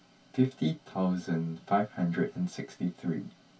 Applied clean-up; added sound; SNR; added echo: none; none; none; reverberation time 0.1 s.